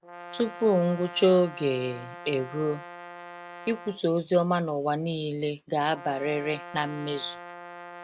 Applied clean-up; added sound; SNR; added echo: none; Brass instrument; 15 dB; none.